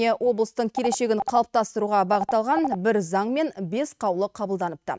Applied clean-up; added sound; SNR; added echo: neural mask model RNNoise.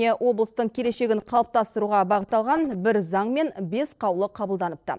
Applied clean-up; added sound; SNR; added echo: neural separator model SepFormer DNS4.